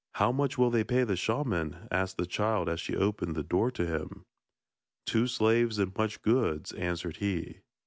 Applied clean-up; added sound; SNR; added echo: none; none; none; none.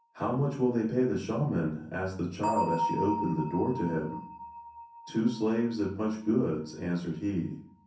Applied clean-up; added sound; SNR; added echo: none; Bell; 9 dB; reverberation time 0.6 s.